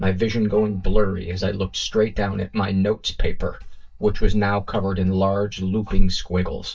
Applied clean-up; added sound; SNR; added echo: neural mask model DeepFilterNet 3.